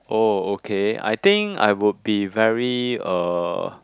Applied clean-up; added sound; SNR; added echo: none; none; none; none.